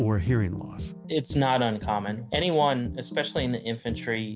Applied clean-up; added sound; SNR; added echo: none; none; none; none.